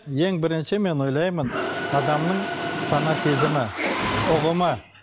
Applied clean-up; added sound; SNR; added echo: none; Mechanisms; 4 dB; none.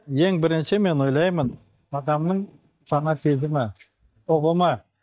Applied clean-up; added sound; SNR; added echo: neural mask model DeepFilterNet 3.